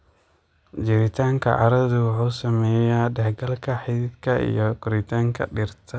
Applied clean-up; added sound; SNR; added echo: none; none; none; none.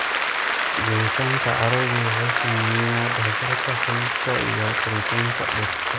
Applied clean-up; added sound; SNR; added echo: none; Applause; -4 dB; none.